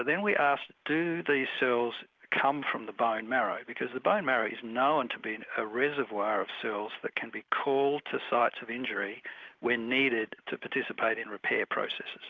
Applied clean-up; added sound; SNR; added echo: none; none; none; none.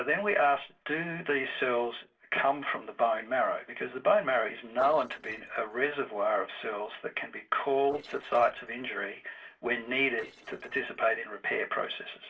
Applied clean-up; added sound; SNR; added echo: neural separator model SepFormer DNS4.